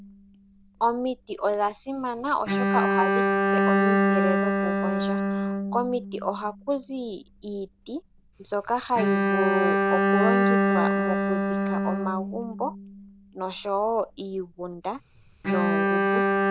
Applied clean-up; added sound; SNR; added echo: none; Bowed string instrument; -4 dB; none.